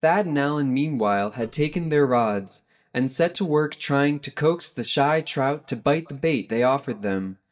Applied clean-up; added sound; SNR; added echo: neural mask model DeepFilterNet 3.